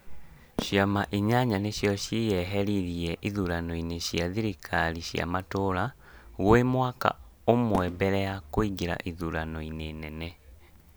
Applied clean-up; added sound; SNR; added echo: none; Fireworks; 15 dB; none.